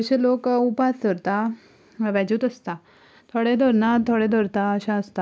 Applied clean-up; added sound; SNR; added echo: none; none; none; none.